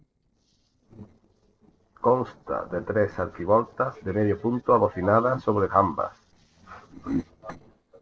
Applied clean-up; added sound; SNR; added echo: neural separator model SepFormer DNS4.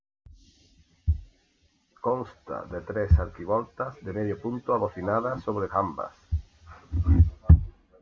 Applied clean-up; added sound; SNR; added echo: none; none; none; none.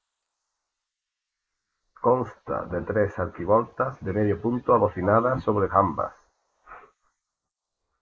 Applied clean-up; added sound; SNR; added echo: neural mask model Resemble Enhance denoiser.